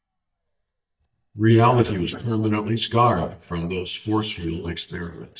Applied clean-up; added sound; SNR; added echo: neural mask model DeepFilterNet 3.